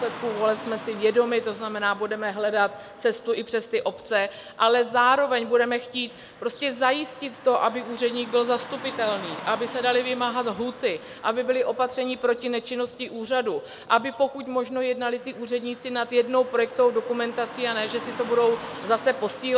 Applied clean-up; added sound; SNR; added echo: none; Car passing by / Traffic noise, roadway noise; 17 dB; none.